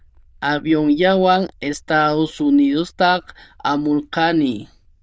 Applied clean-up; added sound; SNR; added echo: neural diffusion model UNIVERSE++.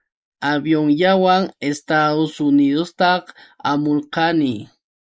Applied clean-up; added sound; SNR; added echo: neural mask model Resemble Enhance denoiser.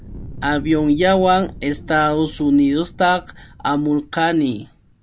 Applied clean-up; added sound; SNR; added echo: none; Fire; 17 dB; none.